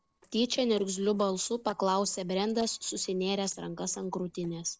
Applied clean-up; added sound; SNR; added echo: neural separator model SepFormer DNS4.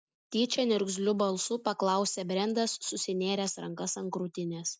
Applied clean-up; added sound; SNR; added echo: none; none; none; none.